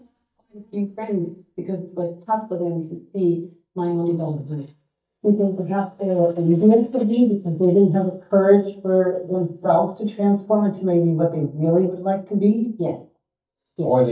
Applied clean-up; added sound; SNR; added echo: neural mask model DeepFilterNet 3.